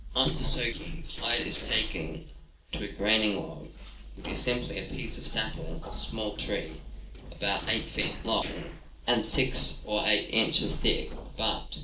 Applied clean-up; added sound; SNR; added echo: neural separator model SepFormer DNS4.